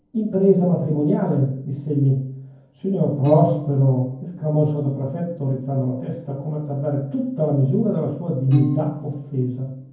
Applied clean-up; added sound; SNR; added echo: none; Piano; 12 dB; reverberation time 0.9 s.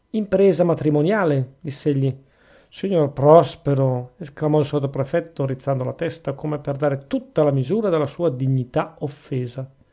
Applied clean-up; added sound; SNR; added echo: none; none; none; none.